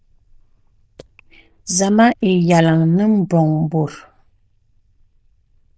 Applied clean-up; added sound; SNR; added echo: neural diffusion model UNIVERSE++.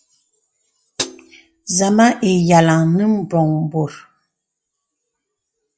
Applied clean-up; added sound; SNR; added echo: classical method log-MMSE.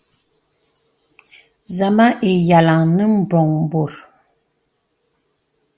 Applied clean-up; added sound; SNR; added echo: none; none; none; none.